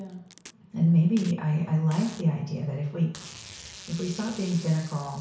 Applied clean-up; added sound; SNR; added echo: none; Packing tape, duct tape; 20 dB; reverberation time 0.6 s.